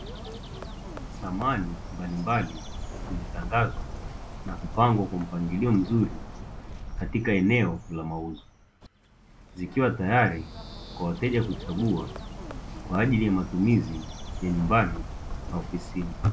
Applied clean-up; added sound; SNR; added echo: none; Bird; 9 dB; none.